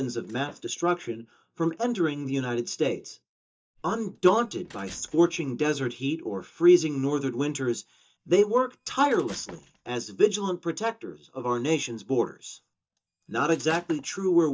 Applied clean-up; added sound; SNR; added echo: neural mask model DeepFilterNet 3.